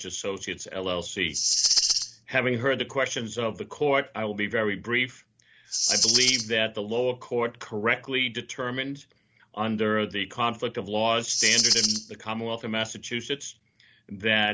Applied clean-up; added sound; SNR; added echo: none; Rattle (instrument); -4 dB; none.